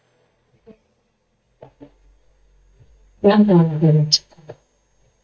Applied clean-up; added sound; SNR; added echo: neural mask model DeepFilterNet 3.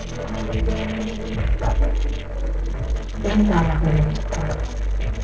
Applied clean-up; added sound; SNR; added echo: neural separator model SepFormer DNS4.